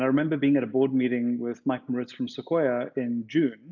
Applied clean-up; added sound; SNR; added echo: none; none; none; none.